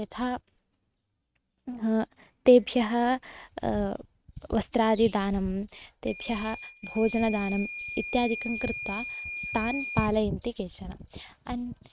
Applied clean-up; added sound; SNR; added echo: neural mask model RNNoise.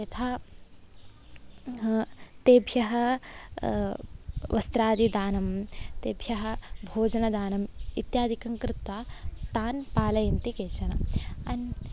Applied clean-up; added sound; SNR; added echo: none; none; none; none.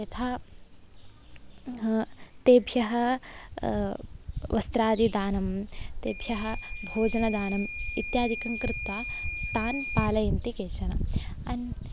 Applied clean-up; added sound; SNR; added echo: none; Microwave oven / Alarm; 13 dB; none.